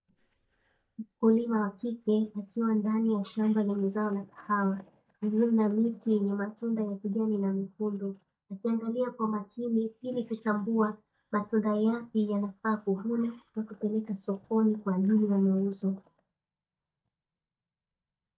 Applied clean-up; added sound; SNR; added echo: neural mask model DeepFilterNet 3.